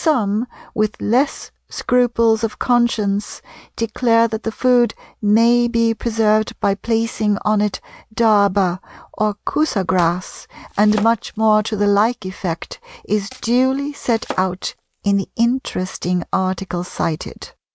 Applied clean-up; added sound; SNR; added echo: neural mask model RNNoise.